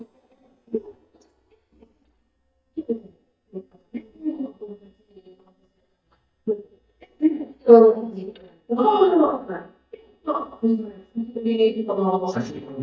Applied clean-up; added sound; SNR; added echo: neural mask model DeepFilterNet 3.